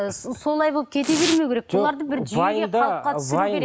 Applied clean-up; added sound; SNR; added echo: none; Domestic sounds, home sounds; 13 dB; none.